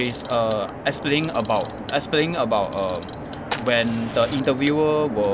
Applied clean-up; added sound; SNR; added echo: none; Fire + Clock; 18 dB; none.